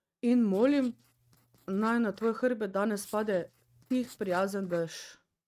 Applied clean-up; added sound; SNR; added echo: neural mask model RNNoise.